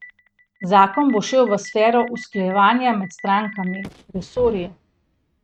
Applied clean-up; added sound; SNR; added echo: neural mask model RNNoise.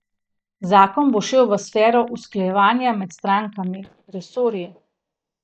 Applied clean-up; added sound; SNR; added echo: neural mask model DeepFilterNet 3.